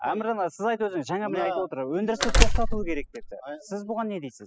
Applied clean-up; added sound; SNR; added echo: classical method spectral subtraction.